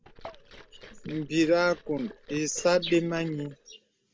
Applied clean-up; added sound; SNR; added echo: none; Liquid; 19 dB; none.